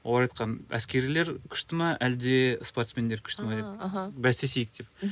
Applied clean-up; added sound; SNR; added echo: none; none; none; none.